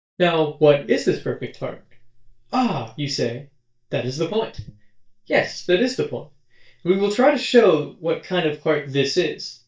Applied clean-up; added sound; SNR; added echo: neural mask model DeepFilterNet 3.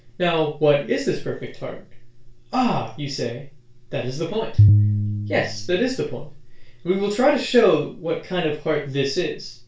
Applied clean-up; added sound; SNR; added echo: none; Piano; -3 dB; reverberation time 0.2 s.